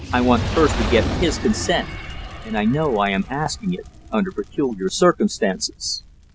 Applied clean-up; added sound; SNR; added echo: none; Fire; 7 dB; none.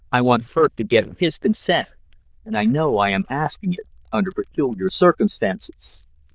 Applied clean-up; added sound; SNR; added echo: neural diffusion model UNIVERSE++.